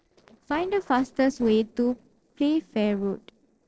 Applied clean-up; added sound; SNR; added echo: neural separator model SepFormer DNS4.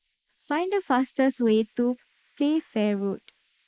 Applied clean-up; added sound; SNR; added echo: neural mask model Resemble Enhance denoiser.